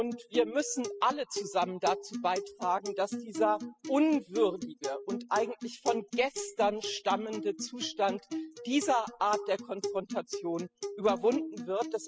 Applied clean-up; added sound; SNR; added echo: classical method spectral subtraction.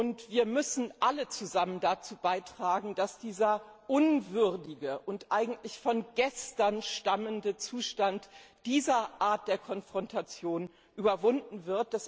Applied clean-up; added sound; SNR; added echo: none; none; none; none.